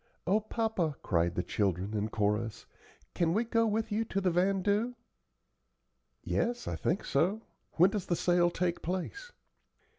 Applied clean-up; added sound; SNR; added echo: none; none; none; none.